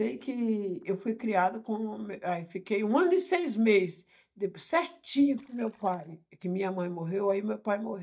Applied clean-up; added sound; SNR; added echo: neural mask model DeepFilterNet 3.